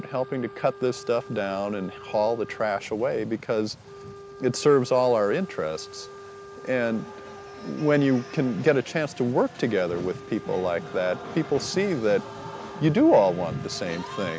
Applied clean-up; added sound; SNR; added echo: none; Wind instrument, woodwind instrument; 18 dB; none.